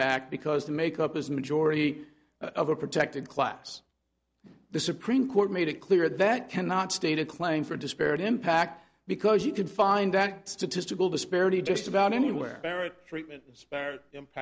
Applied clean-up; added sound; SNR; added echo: none; none; none; none.